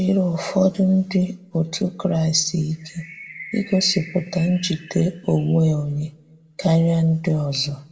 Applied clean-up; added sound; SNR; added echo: none; Bird; 20 dB; reverberation time 0.3 s.